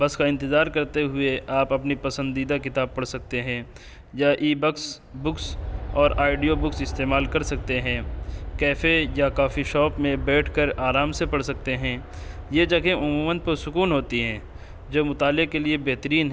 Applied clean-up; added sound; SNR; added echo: none; Aircraft; 10 dB; none.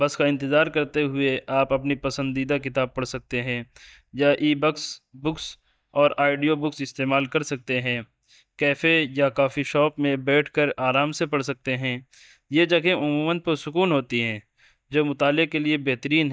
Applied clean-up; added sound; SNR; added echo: neural mask model DeepFilterNet 3.